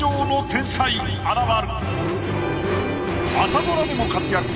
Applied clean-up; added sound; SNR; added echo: none; Engine starting / Car; 4 dB; none.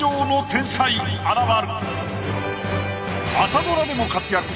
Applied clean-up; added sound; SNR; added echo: none; none; none; none.